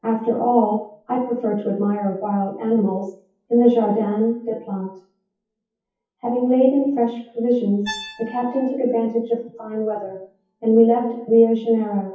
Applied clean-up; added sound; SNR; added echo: classical method WPE with log-MMSE.